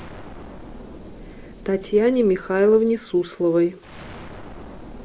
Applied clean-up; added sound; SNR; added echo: none; Explosion; 17 dB; none.